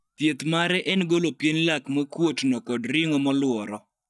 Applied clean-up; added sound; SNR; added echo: neural mask model DeepFilterNet 3.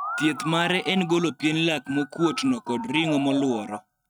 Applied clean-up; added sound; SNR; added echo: neural mask model RNNoise.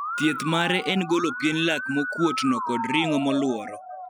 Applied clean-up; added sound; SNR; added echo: classical method spectral subtraction.